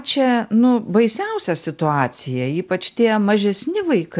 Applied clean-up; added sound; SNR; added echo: none; none; none; none.